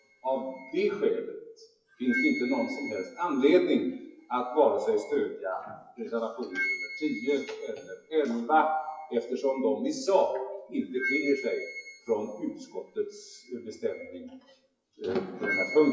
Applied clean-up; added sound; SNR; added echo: classical method WPE with log-MMSE.